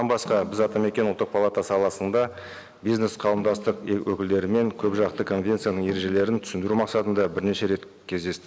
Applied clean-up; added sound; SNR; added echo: none; Snare drum; 20 dB; none.